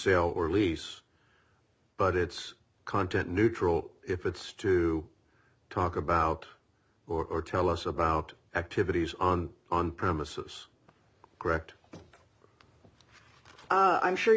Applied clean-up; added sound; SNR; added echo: none; none; none; none.